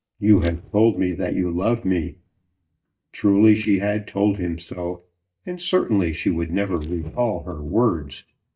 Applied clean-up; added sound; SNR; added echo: neural mask model DeepFilterNet 3.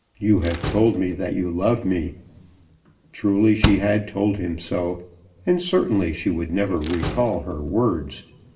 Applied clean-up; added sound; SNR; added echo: none; Slam; 11 dB; reverberation time 0.6 s.